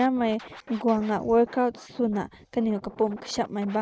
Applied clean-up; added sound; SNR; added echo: neural mask model RNNoise.